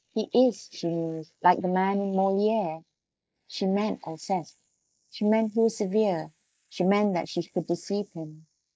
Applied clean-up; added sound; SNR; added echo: neural mask model Resemble Enhance denoiser.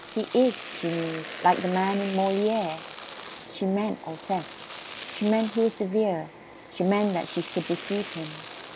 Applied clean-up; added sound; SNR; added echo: none; Domestic sounds, home sounds; 12 dB; none.